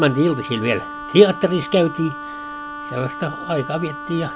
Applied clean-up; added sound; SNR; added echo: none; Wind instrument, woodwind instrument; 11 dB; none.